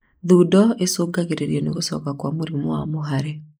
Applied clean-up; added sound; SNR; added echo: neural mask model Resemble Enhance denoiser.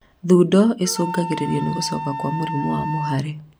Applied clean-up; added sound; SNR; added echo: none; Wind instrument, woodwind instrument; 9 dB; none.